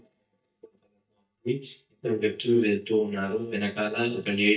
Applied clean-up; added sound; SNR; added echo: neural mask model DeepFilterNet 3.